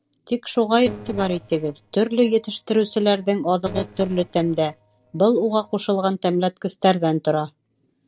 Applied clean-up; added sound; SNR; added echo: neural separator model SepFormer DNS4.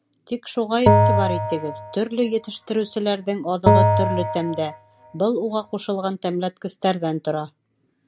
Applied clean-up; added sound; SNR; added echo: none; Bell; -3 dB; none.